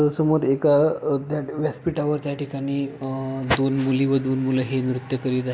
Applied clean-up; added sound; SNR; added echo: none; none; none; none.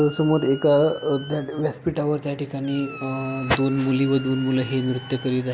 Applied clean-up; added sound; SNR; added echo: none; Squeak; 19 dB; none.